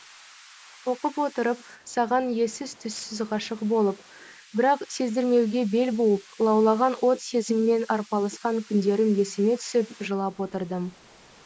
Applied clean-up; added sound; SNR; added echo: neural mask model Resemble Enhance denoiser.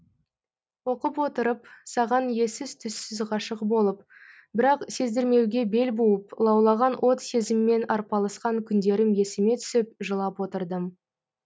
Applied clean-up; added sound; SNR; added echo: none; none; none; none.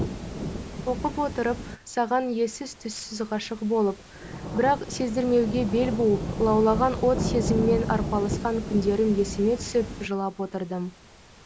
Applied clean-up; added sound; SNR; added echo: none; Rain / Thunderstorm; 7 dB; none.